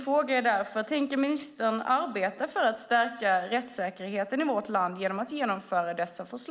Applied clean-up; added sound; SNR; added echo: none; none; none; none.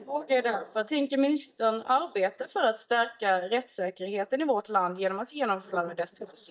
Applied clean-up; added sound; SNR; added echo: neural mask model DeepFilterNet 3.